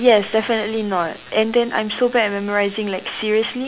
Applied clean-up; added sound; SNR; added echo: none; none; none; none.